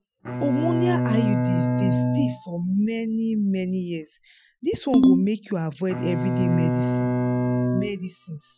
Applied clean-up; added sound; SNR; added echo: classical method Wiener filter.